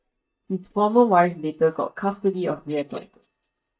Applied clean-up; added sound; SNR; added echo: neural mask model DeepFilterNet 3.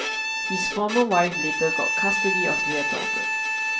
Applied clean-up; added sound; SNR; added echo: none; Bowed string instrument; -2 dB; reverberation time 0.3 s.